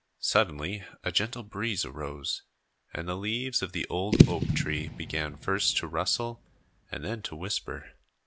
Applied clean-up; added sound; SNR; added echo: none; Fireworks / Boom; -3 dB; none.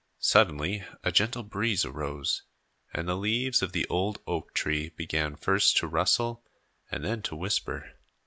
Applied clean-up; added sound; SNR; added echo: none; none; none; none.